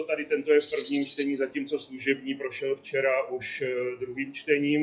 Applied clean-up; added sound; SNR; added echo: classical method WPE with log-MMSE.